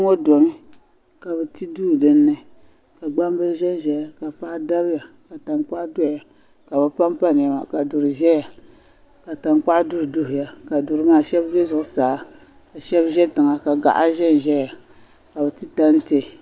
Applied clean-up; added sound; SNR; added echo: none; none; none; none.